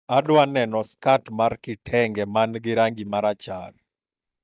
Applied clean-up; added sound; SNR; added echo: neural mask model DeepFilterNet 3.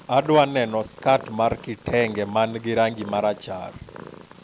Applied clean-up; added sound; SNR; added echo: none; Purr; 18 dB; none.